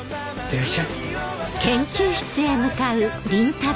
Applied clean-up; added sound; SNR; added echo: none; none; none; none.